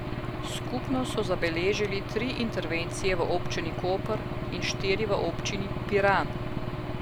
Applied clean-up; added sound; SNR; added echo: none; Engine / Aircraft; 3 dB; none.